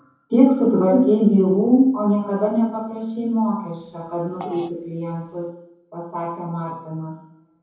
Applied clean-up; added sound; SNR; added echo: none; Fart; 20 dB; reverberation time 0.9 s.